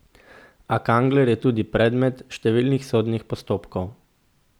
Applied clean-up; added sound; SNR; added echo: none; none; none; none.